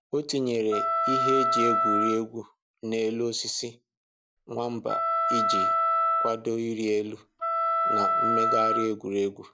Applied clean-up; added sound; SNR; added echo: none; Wind instrument, woodwind instrument; -4 dB; none.